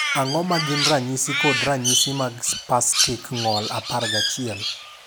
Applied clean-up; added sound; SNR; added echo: none; Crow; 1 dB; none.